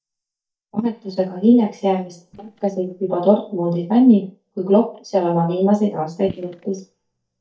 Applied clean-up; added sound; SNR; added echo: neural mask model DeepFilterNet 3.